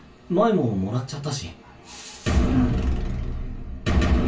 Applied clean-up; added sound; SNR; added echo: none; none; none; reverberation time 0.2 s.